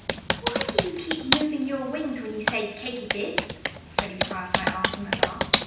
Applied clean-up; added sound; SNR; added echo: none; Computer keyboard; -4 dB; reverberation time 0.9 s.